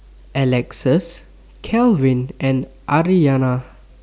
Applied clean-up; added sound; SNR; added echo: none; none; none; none.